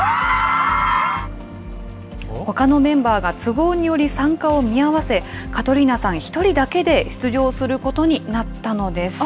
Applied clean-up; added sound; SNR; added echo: none; none; none; none.